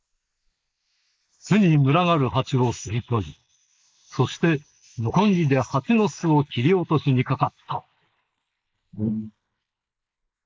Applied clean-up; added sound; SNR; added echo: neural mask model Resemble Enhance denoiser.